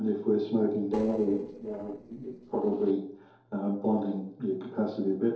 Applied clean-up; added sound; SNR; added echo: neural separator model SepFormer DNS4.